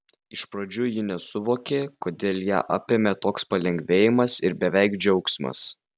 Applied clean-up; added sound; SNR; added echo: none; none; none; none.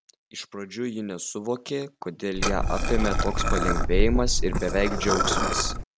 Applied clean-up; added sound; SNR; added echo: none; Liquid; -5 dB; none.